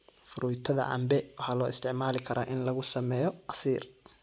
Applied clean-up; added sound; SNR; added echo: none; none; none; none.